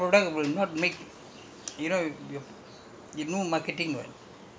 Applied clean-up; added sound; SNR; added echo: none; none; none; none.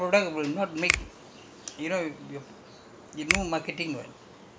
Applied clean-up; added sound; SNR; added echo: none; Finger snapping; 3 dB; none.